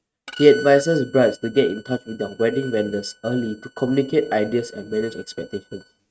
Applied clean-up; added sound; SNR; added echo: neural mask model RNNoise.